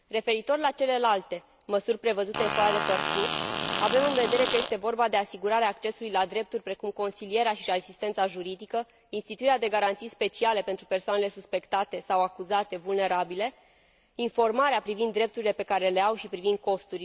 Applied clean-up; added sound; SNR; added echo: none; Fart; 2 dB; none.